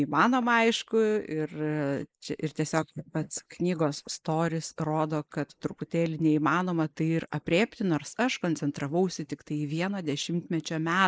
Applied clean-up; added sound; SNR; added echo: neural mask model Resemble Enhance denoiser.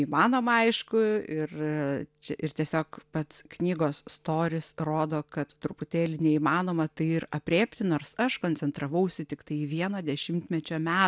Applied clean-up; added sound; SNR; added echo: none; none; none; none.